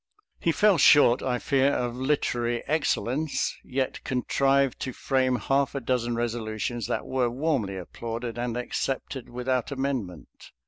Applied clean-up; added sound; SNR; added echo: none; none; none; none.